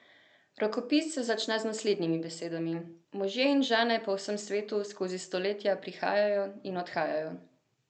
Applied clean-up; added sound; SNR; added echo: none; none; none; none.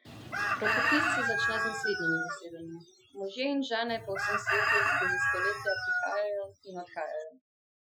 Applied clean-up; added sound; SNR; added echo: classical method Wiener filter.